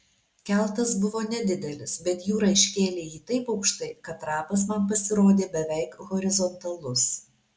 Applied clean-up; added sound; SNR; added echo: none; none; none; none.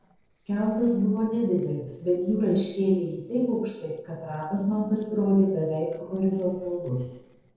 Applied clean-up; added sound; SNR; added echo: neural separator model SepFormer DNS4.